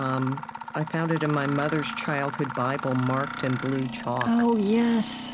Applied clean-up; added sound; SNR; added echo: none; Mechanisms; 9 dB; none.